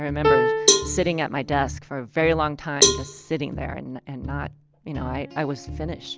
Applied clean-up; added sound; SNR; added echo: none; Cowbell + Piano; -2 dB; none.